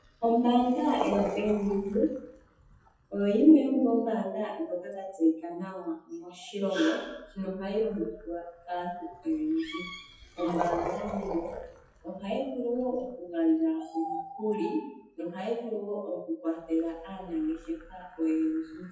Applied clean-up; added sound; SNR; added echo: classical method WPE with log-MMSE.